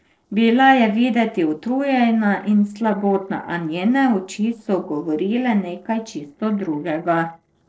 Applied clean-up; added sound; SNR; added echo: neural separator model SepFormer DNS4.